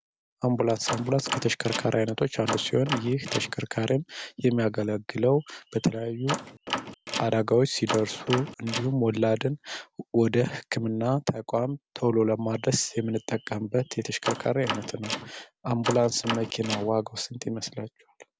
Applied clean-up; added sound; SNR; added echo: none; Door; 8 dB; none.